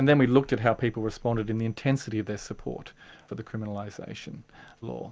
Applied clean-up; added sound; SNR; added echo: none; none; none; none.